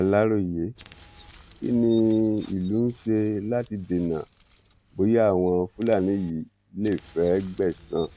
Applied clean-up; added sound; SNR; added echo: none; Chirp, tweet; 13 dB; none.